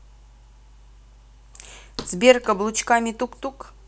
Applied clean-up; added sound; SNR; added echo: none; Thump, thud; 18 dB; none.